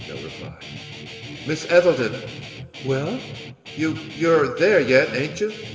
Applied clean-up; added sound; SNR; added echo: none; Guitar; 13 dB; reverberation time 2.4 s.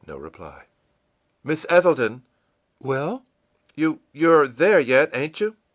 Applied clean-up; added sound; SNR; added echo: none; none; none; none.